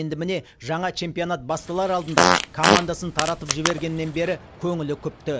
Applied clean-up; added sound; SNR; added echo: none; Fart; -3 dB; none.